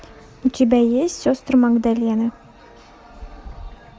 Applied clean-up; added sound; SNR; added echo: none; none; none; none.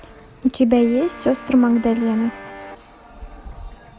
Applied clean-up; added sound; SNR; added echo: none; Guitar; 16 dB; none.